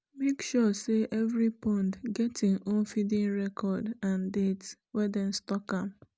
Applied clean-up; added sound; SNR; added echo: none; none; none; none.